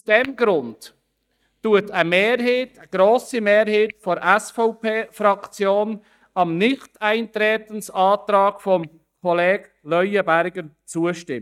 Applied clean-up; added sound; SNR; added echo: neural mask model DeepFilterNet 3.